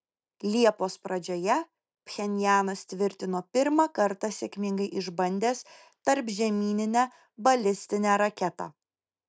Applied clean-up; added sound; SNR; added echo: none; none; none; none.